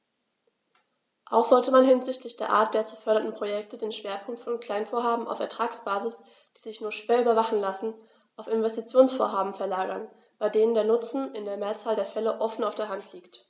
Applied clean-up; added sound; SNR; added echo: none; none; none; none.